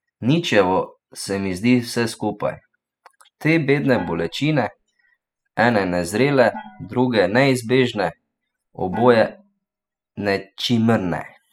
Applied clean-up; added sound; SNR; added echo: classical method spectral subtraction.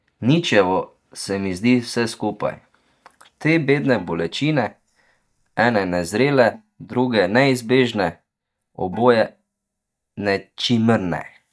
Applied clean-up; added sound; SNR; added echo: neural mask model DeepFilterNet 3.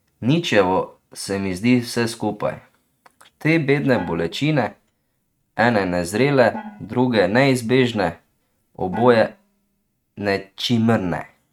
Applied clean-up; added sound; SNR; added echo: neural mask model RNNoise.